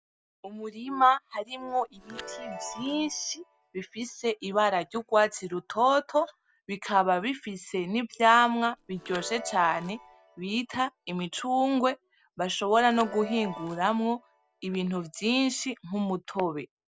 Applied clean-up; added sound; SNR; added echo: none; Chime; 18 dB; none.